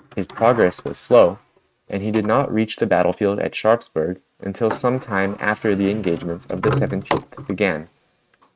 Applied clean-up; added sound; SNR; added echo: neural mask model RNNoise.